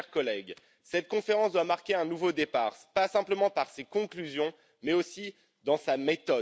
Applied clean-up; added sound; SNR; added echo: none; none; none; none.